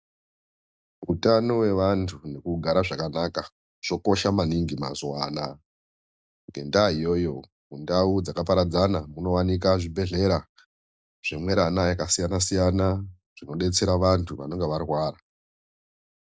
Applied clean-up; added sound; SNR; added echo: none; none; none; none.